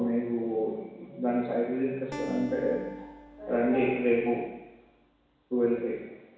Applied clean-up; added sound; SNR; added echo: none; Acoustic guitar; 14 dB; reverberation time 1.1 s.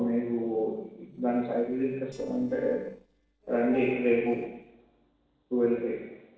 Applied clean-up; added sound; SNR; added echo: neural separator model SepFormer DNS4.